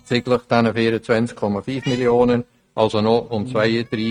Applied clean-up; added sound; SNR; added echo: neural mask model RNNoise.